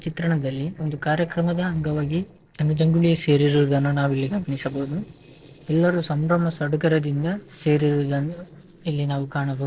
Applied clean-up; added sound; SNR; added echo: neural separator model SepFormer DNS4.